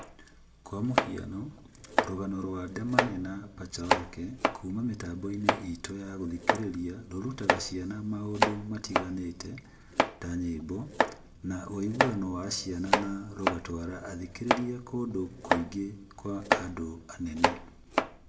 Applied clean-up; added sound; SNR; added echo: none; Domestic sounds, home sounds; -2 dB; reverberation time 1.2 s.